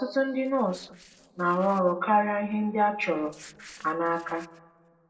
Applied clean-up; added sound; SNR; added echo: neural separator model SepFormer DNS4.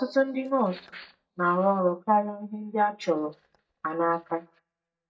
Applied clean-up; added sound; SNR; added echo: neural mask model DeepFilterNet 3.